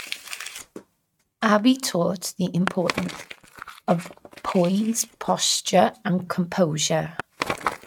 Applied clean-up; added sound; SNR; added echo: neural mask model RNNoise.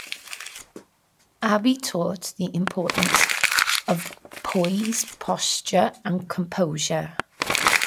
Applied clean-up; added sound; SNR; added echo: none; Crumpling, crinkling; 2 dB; none.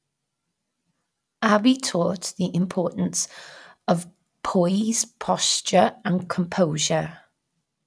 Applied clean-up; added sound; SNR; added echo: none; none; none; none.